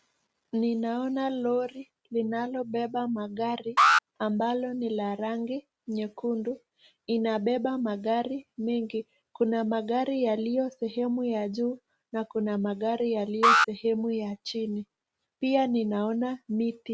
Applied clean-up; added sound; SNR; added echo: none; Alarm; -2 dB; none.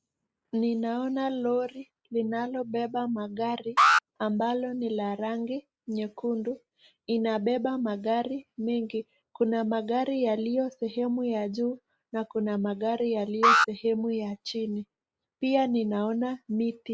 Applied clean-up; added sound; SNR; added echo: neural mask model Resemble Enhance denoiser.